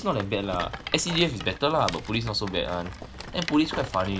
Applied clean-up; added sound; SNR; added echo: none; Rattle; 11 dB; none.